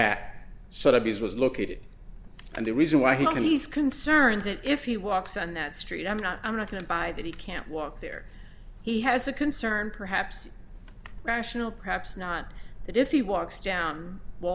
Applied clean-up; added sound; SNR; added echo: none; none; none; none.